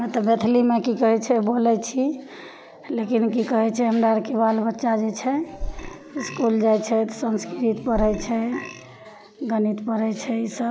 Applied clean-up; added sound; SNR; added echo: none; Burping, eructation; 11 dB; none.